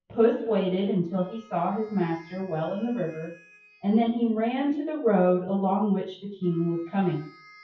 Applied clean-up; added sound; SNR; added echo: classical method WPE with log-MMSE.